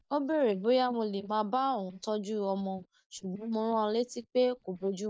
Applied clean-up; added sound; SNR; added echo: neural mask model DeepFilterNet 3.